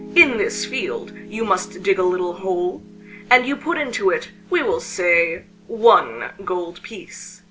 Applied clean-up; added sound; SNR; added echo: none; Piano; 19 dB; none.